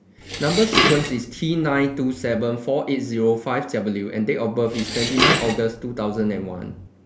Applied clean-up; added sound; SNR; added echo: none; Dishes, pots, and pans; 2 dB; none.